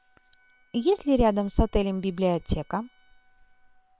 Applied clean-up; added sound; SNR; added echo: neural separator model SepFormer WHAM!.